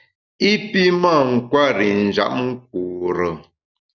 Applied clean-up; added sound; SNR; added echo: none; none; none; none.